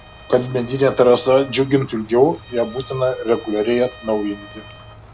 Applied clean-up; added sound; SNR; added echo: none; Rain + Bowed string instrument; 20 dB; none.